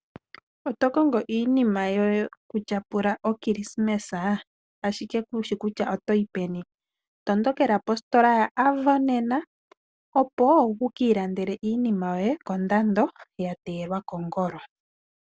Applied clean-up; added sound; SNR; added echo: none; none; none; none.